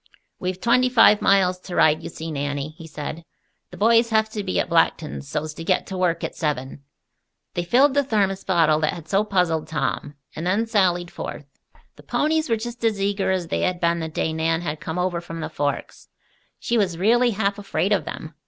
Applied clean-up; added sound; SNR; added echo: none; none; none; none.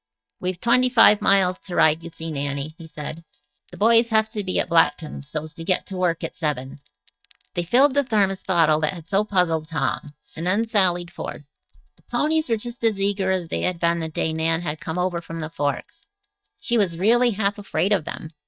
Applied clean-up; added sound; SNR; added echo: neural mask model DeepFilterNet 3.